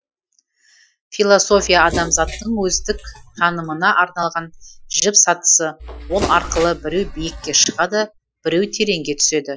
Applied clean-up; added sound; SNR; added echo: classical method Wiener filter.